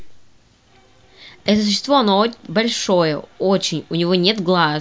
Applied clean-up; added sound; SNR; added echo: none; none; none; none.